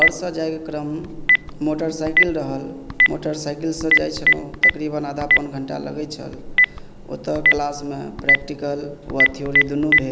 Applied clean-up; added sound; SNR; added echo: none; Telephone; -5 dB; none.